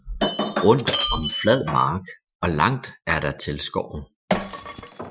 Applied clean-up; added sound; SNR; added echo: classical method Wiener filter.